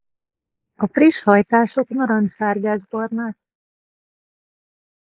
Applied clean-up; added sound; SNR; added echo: neural mask model Resemble Enhance denoiser.